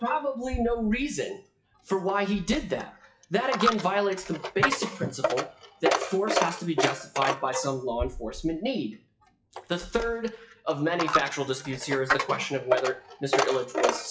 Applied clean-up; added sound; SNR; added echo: classical method WPE with log-MMSE.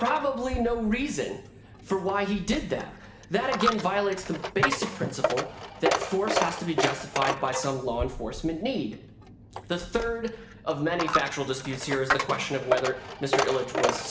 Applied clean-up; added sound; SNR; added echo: none; Coin (dropping); 3 dB; reverberation time 0.7 s.